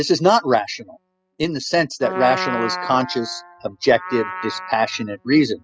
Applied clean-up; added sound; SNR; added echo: classical method spectral subtraction.